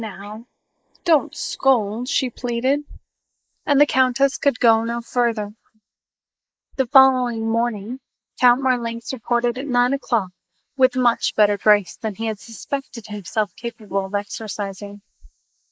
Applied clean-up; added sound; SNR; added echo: neural mask model Resemble Enhance denoiser.